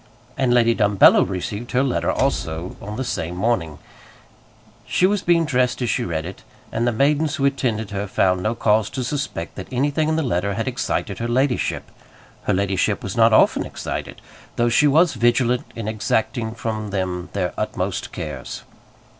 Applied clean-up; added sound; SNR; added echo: none; Door; 14 dB; none.